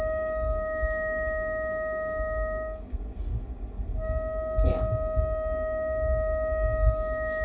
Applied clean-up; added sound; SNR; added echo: none; Wind instrument, woodwind instrument; 0 dB; reverberation time 0.2 s.